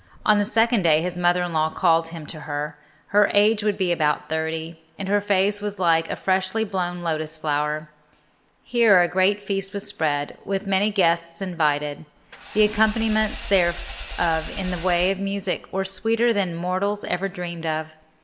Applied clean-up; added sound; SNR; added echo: none; Engine / Vehicle; 12 dB; reverberation time 1.1 s.